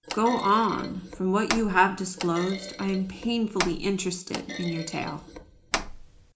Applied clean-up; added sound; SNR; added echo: none; Thump, thud; 9 dB; reverberation time 0.4 s.